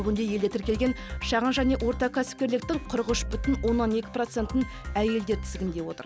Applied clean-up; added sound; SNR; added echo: none; none; none; none.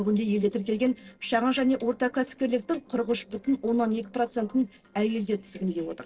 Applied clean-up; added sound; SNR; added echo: neural separator model SepFormer DNS4.